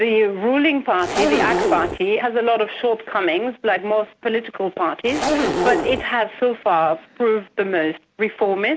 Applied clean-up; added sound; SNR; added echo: none; Zipper (clothing); 1 dB; none.